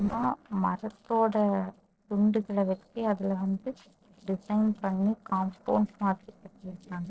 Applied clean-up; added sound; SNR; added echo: neural separator model SepFormer DNS4.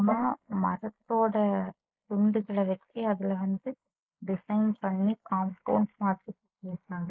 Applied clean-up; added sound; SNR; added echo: neural mask model Resemble Enhance denoiser.